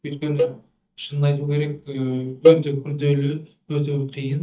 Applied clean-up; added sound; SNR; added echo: neural mask model DeepFilterNet 3.